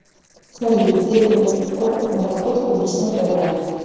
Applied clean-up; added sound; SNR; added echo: neural separator model SepFormer DNS4.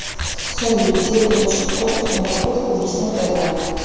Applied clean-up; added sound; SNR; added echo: none; Tools; 6 dB; reverberation time 2.1 s.